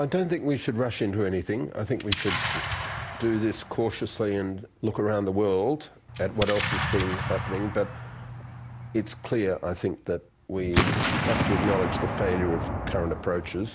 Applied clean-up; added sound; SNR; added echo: none; Explosion; 4 dB; none.